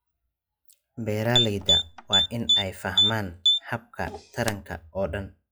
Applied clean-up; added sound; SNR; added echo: classical method log-MMSE.